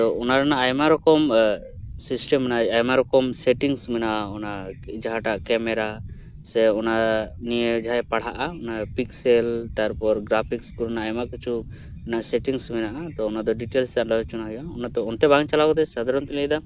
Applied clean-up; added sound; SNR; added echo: none; none; none; none.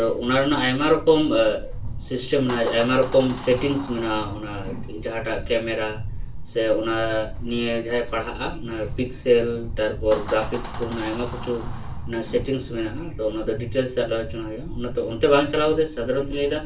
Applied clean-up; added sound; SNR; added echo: none; Door; 18 dB; reverberation time 0.3 s.